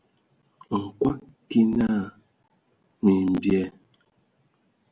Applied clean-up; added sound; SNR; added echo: none; none; none; none.